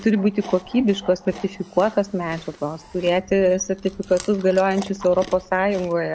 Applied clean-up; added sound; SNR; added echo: none; Bark + Chewing, mastication; 19 dB; none.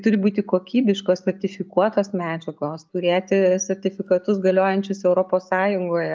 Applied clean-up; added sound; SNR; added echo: none; none; none; none.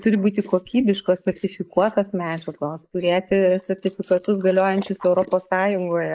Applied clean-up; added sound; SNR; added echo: neural mask model Resemble Enhance denoiser.